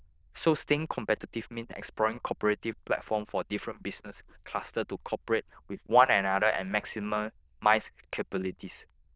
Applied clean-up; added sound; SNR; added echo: neural diffusion model UNIVERSE++.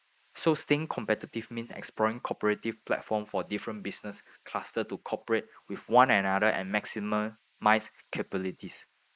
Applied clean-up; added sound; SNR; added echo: neural mask model Resemble Enhance denoiser.